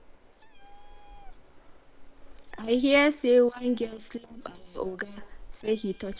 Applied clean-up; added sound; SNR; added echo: neural separator model SepFormer WHAM!.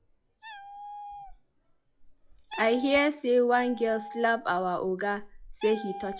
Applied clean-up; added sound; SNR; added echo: classical method log-MMSE.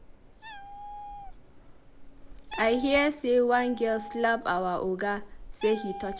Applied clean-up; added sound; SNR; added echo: none; Meow + Train; 13 dB; none.